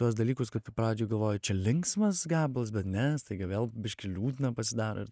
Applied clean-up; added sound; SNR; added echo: neural mask model DeepFilterNet 3.